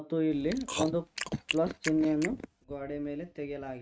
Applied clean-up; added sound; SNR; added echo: neural mask model RNNoise.